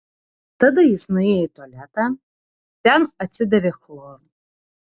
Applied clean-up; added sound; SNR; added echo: none; none; none; none.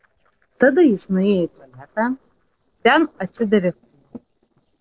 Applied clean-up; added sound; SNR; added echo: neural separator model SepFormer DNS4.